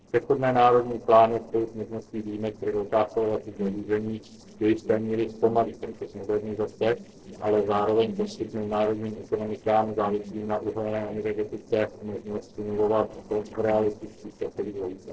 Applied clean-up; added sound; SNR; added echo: neural separator model SepFormer DNS4.